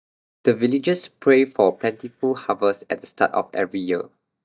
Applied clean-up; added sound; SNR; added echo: neural mask model DeepFilterNet 3.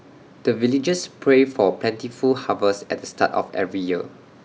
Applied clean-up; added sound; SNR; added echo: none; none; none; none.